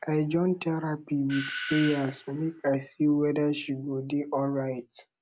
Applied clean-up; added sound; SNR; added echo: none; Doorbell; 10 dB; none.